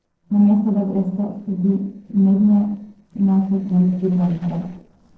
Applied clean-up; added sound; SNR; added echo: neural separator model SepFormer DNS4.